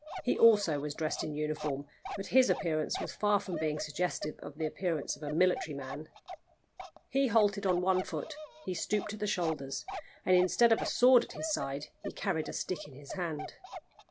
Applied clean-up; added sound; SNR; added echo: none; Bark; 13 dB; none.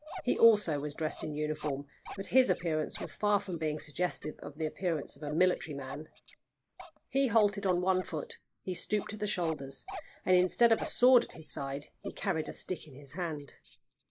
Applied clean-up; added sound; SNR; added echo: neural mask model Resemble Enhance denoiser.